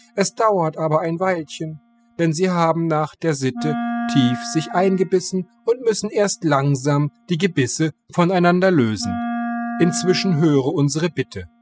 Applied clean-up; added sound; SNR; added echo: classical method spectral subtraction.